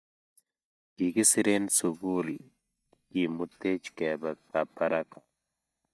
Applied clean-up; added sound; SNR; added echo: neural mask model DeepFilterNet 3.